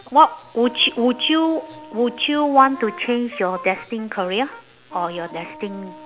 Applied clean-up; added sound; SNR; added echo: none; Wind instrument, woodwind instrument; 19 dB; none.